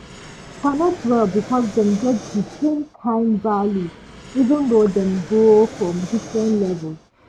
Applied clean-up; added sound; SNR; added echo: none; Fixed-wing aircraft, airplane; 17 dB; none.